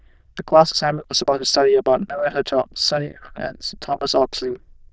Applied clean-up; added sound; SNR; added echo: neural diffusion model UNIVERSE++.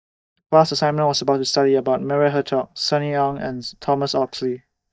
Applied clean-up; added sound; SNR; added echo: neural mask model DeepFilterNet 3.